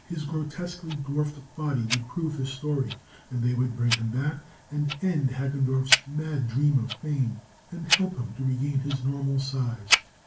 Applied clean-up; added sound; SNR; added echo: none; Tick-tock; 6 dB; reverberation time 0.3 s.